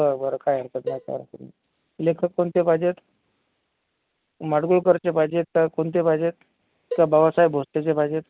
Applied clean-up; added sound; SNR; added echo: none; Cowbell; 15 dB; none.